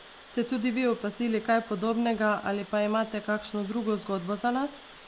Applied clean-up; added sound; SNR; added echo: none; Water; 20 dB; none.